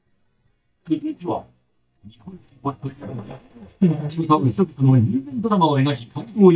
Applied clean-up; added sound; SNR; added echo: neural mask model DeepFilterNet 3.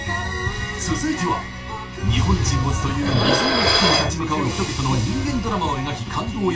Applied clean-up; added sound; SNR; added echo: none; Dishes, pots, and pans; 2 dB; reverberation time 0.2 s.